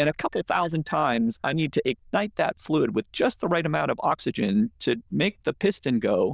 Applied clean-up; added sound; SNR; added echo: neural diffusion model UNIVERSE++.